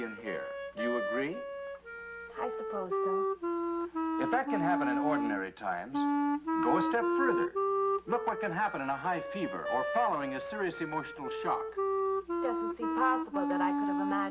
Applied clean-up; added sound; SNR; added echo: none; Wind instrument, woodwind instrument; -2 dB; none.